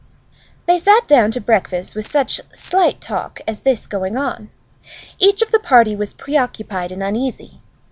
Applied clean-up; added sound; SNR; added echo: none; none; none; none.